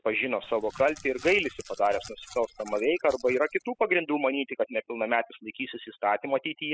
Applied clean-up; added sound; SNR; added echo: classical method spectral subtraction.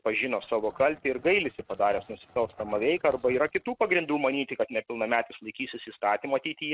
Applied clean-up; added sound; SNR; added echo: neural mask model RNNoise.